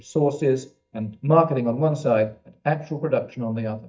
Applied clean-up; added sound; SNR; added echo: neural mask model DeepFilterNet 3.